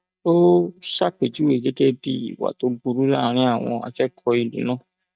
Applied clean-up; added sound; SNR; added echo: neural mask model DeepFilterNet 3.